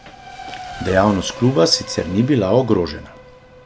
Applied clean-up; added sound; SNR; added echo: none; Race car, auto racing / Accelerating, revving, vroom; 16 dB; none.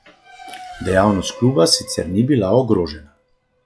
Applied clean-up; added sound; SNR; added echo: classical method log-MMSE.